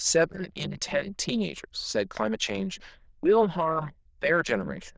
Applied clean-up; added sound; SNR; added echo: neural diffusion model UNIVERSE++.